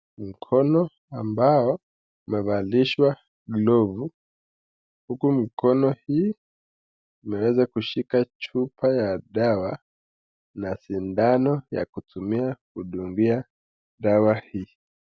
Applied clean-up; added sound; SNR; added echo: none; none; none; none.